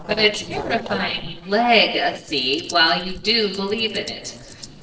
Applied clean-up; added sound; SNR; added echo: neural separator model SepFormer DNS4.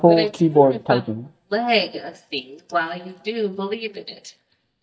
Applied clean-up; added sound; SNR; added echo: neural mask model DeepFilterNet 3.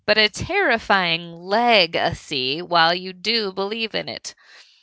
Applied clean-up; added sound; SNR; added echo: none; none; none; none.